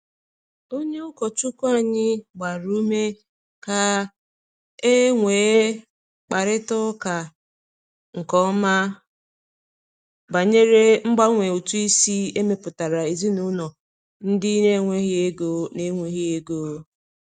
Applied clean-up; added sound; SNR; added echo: none; none; none; none.